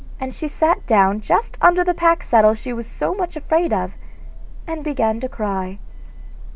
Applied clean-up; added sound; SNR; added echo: none; none; none; none.